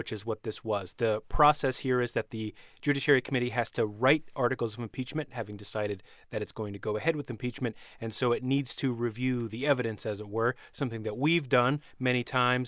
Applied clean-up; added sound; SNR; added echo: none; none; none; none.